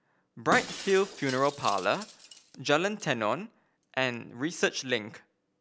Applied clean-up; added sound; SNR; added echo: none; Shatter; 14 dB; none.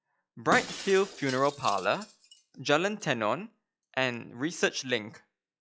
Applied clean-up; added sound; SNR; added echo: classical method log-MMSE.